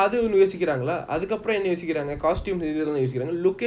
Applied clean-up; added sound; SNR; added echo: none; none; none; none.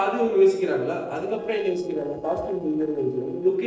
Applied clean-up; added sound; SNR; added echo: neural separator model SepFormer DNS4.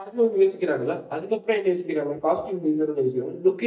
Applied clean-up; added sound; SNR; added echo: neural mask model DeepFilterNet 3.